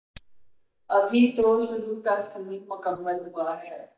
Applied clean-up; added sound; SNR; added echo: neural mask model DeepFilterNet 3.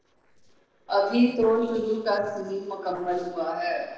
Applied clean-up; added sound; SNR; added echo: neural separator model SepFormer DNS4.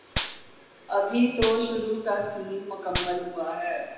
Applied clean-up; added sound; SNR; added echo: none; Gunshot, gunfire; 2 dB; reverberation time 1.1 s.